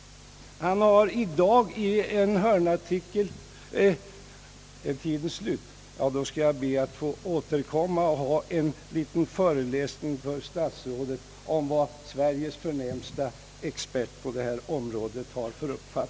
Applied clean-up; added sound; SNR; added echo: none; none; none; none.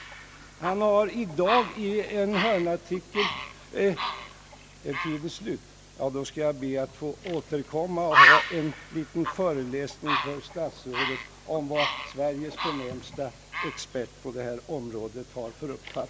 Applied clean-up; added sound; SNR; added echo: none; Bird; 0 dB; none.